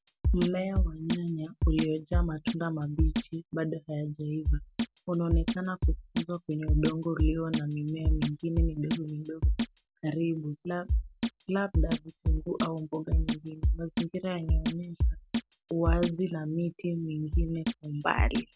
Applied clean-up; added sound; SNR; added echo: none; Drum kit; -2 dB; none.